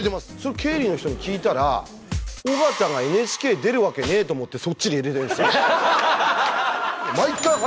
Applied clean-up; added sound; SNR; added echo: none; Engine / Mechanisms; 17 dB; none.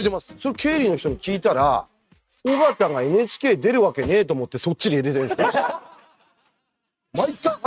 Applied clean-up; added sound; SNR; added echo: neural mask model RNNoise.